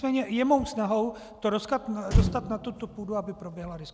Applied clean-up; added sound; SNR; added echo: none; Motor vehicle (road); 3 dB; none.